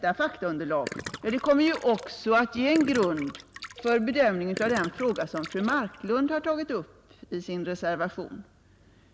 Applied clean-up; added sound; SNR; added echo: none; Gurgling; 14 dB; none.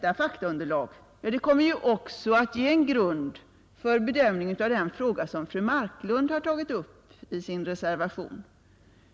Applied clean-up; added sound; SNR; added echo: none; none; none; none.